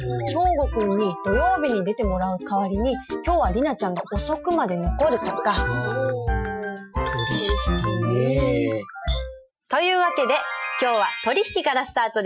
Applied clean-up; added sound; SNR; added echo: classical method Wiener filter.